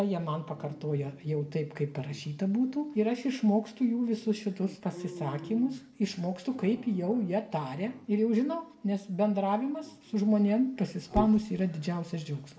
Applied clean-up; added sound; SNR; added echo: none; Dog; 17 dB; reverberation time 0.6 s.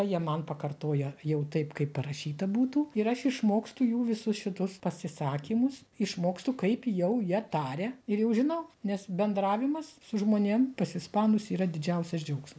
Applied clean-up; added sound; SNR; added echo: none; none; none; none.